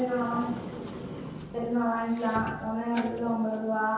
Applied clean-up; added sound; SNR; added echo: none; Sliding door; 11 dB; reverberation time 0.9 s.